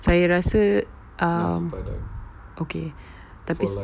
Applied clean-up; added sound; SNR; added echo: none; none; none; none.